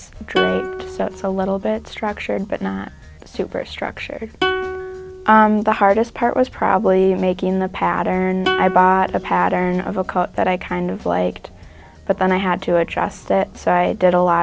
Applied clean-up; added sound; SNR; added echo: none; Plucked string instrument; 10 dB; none.